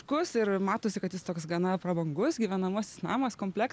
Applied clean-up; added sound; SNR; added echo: none; none; none; none.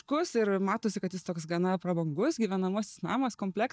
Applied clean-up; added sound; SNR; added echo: neural mask model DeepFilterNet 3.